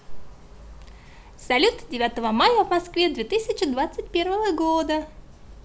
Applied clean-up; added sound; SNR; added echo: none; none; none; none.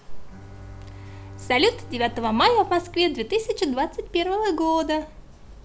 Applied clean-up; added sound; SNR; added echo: none; Bowed string instrument; 20 dB; none.